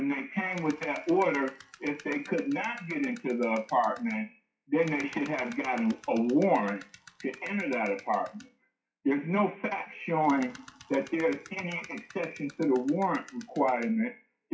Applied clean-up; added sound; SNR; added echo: classical method WPE with log-MMSE.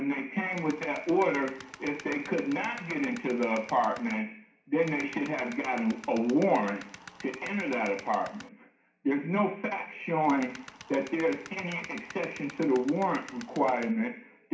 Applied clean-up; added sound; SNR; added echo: none; Tools; 18 dB; reverberation time 0.5 s.